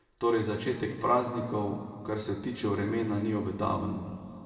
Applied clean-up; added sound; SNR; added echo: none; none; none; reverberation time 2.0 s.